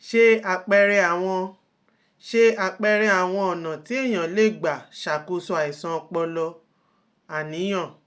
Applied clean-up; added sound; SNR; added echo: none; none; none; none.